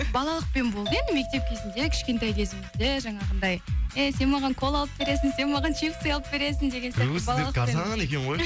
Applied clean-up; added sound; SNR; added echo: none; Doorbell; 12 dB; none.